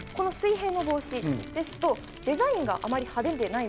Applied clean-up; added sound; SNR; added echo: none; Crumpling, crinkling; 17 dB; none.